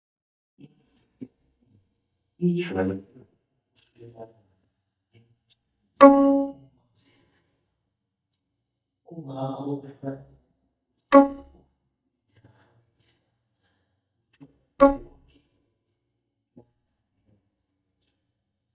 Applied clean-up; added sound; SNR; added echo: neural mask model DeepFilterNet 3.